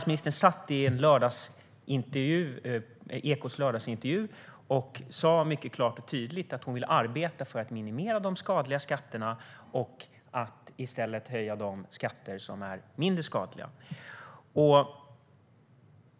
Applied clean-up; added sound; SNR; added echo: none; none; none; none.